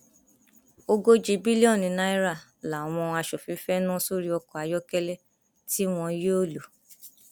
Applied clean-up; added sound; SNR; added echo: none; none; none; none.